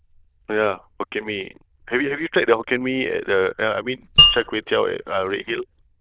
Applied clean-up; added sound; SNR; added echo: neural diffusion model UNIVERSE++.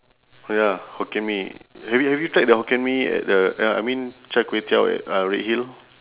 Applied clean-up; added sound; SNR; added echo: none; none; none; none.